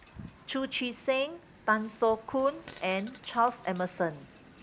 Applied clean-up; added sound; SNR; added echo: none; Wind + Fart; 19 dB; none.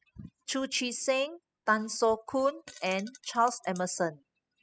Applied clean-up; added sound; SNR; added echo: classical method spectral subtraction.